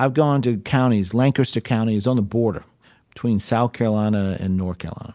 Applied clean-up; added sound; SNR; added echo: none; none; none; none.